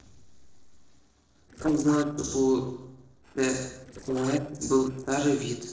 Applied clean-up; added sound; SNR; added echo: neural separator model SepFormer DNS4.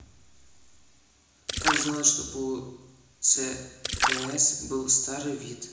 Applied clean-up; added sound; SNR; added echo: none; Splash, splatter; 3 dB; reverberation time 1.0 s.